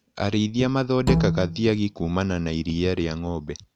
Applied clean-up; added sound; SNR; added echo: none; Bowed string instrument; 2 dB; none.